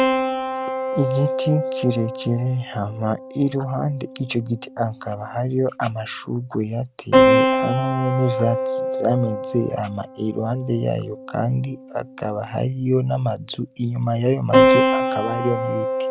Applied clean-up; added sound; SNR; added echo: none; Keyboard (musical); 0 dB; none.